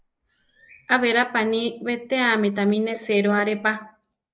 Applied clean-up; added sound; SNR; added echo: neural mask model Resemble Enhance denoiser.